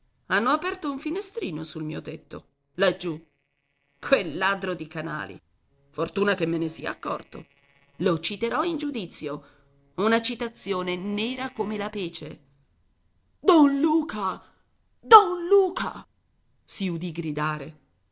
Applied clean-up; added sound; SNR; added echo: neural separator model SepFormer DNS4.